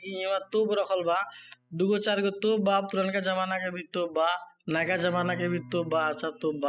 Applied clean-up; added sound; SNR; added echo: classical method spectral subtraction.